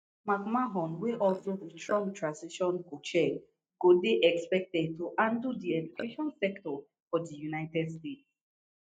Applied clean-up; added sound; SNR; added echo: neural mask model DeepFilterNet 3.